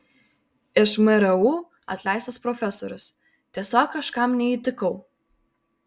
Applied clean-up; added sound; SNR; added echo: none; none; none; none.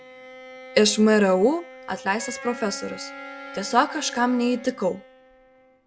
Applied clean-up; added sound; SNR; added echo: none; Bowed string instrument + Wind instrument, woodwind instrument; 16 dB; none.